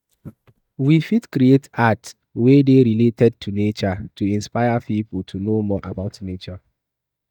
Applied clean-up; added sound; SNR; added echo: neural mask model DeepFilterNet 3.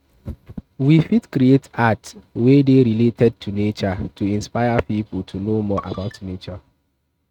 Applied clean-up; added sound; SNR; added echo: neural mask model RNNoise.